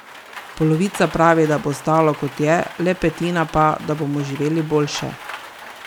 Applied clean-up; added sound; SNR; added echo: none; Rain; 16 dB; none.